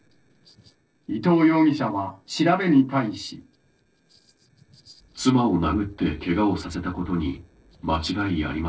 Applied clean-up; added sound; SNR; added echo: neural separator model SepFormer DNS4.